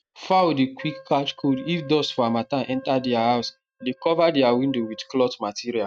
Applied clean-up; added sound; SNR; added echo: neural mask model RNNoise.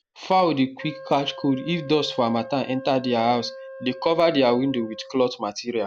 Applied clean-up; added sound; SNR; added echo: none; Wind instrument, woodwind instrument; 17 dB; none.